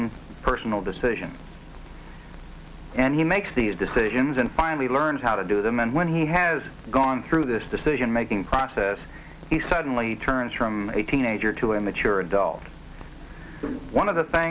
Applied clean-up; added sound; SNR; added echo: none; none; none; none.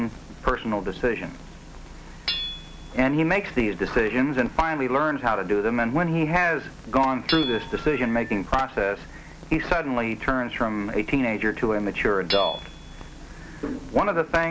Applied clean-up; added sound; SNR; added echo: none; Hammer / Chink, clink + Telephone; 15 dB; none.